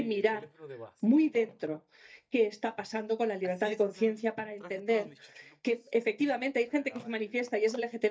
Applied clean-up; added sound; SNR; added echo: neural mask model DeepFilterNet 3.